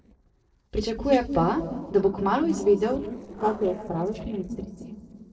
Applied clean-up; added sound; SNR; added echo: neural separator model SepFormer DNS4.